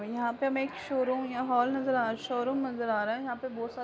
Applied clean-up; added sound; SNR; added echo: none; none; none; none.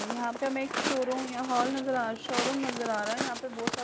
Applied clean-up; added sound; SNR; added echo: none; Walk, footsteps; 4 dB; none.